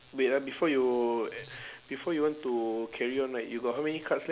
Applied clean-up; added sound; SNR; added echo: none; none; none; none.